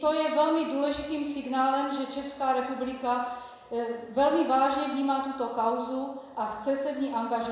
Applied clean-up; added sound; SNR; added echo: none; none; none; reverberation time 1.0 s.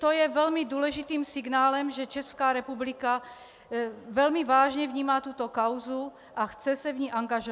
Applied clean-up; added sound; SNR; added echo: none; none; none; none.